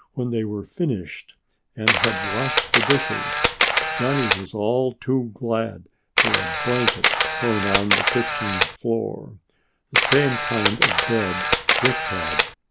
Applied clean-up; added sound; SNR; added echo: none; Camera; -4 dB; none.